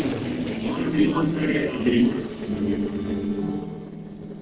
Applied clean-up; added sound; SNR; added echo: neural separator model SepFormer DNS4.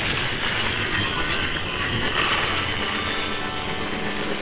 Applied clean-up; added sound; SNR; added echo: neural separator model SepFormer WHAMR!.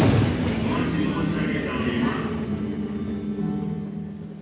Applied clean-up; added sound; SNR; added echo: none; Thunder; 3 dB; reverberation time 1.2 s.